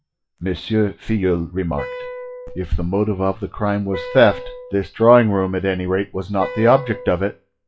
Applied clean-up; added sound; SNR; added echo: classical method WPE with log-MMSE.